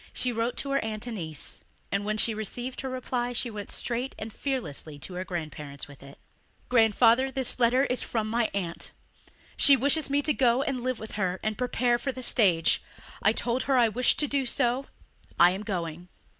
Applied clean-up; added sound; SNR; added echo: none; none; none; none.